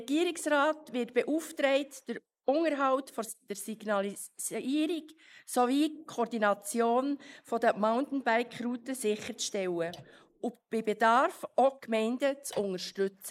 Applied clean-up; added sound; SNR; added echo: neural mask model Resemble Enhance denoiser.